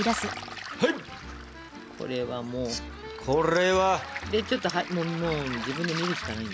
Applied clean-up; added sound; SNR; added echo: none; Waves, surf; 10 dB; none.